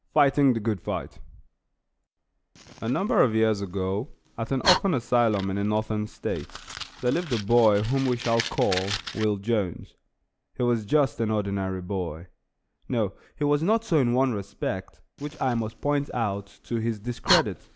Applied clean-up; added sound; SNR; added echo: none; Fire; 11 dB; none.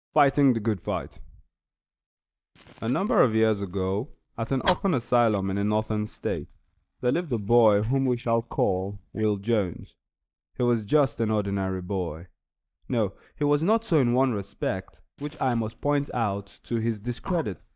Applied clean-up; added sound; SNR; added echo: neural mask model DeepFilterNet 3.